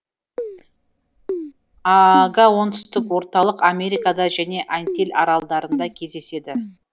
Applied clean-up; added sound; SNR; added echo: none; Keyboard (musical); 11 dB; none.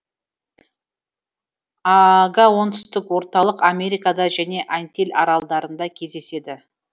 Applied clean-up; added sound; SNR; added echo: none; none; none; none.